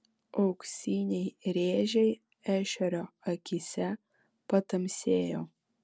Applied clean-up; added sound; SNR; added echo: none; none; none; none.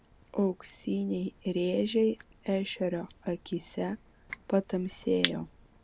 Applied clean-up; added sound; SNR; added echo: none; Crushing; 10 dB; none.